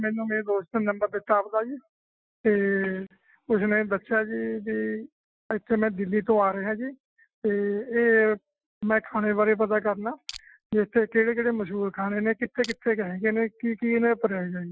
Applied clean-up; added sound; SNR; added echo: classical method Wiener filter.